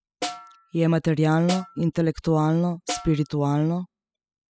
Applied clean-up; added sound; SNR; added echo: classical method spectral subtraction.